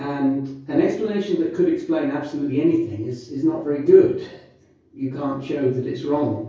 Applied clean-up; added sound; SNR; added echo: none; none; none; reverberation time 0.6 s.